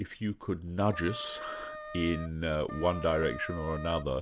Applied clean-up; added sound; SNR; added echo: none; Wind instrument, woodwind instrument; 11 dB; none.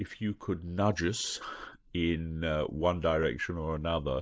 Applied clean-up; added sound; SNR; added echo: neural mask model Resemble Enhance denoiser.